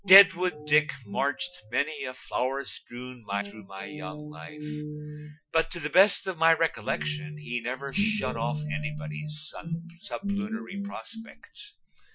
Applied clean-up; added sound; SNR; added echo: classical method Wiener filter.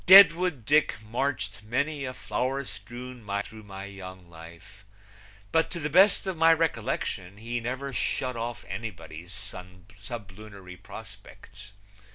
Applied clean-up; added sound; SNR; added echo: none; none; none; none.